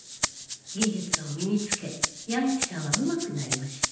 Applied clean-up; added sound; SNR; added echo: none; Rattle (instrument); 1 dB; reverberation time 0.9 s.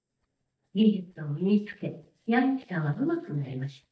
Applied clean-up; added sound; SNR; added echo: neural mask model DeepFilterNet 3.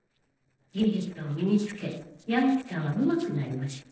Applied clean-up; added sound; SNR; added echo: neural separator model SepFormer DNS4.